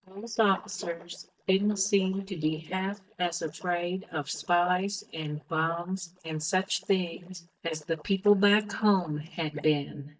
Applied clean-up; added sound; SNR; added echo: neural mask model DeepFilterNet 3.